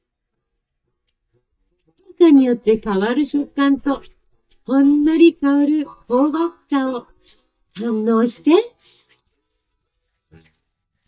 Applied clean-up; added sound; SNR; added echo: neural mask model DeepFilterNet 3.